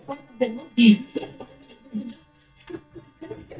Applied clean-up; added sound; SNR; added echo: neural mask model DeepFilterNet 3.